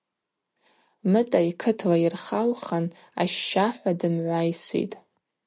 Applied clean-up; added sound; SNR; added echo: none; none; none; none.